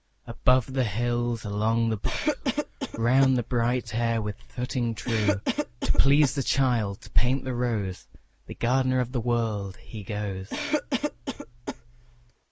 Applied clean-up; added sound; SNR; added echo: neural mask model Resemble Enhance denoiser.